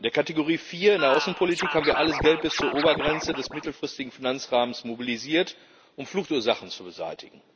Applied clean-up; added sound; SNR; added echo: none; Scratching (performance technique); 4 dB; none.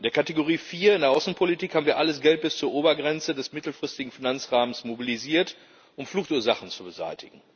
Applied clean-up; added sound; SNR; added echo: none; none; none; none.